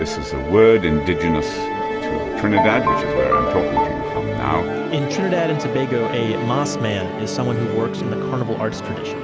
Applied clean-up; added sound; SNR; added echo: none; Ringtone + Musical instrument; 1 dB; none.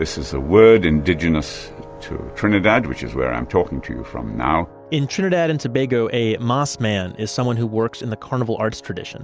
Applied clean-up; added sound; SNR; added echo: none; none; none; none.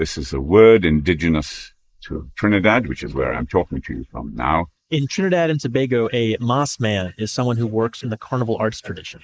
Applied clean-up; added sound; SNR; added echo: neural mask model Resemble Enhance denoiser.